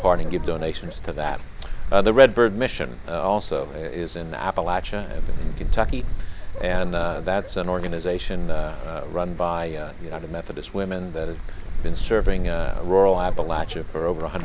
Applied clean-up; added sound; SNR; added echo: none; Wind; 1 dB; none.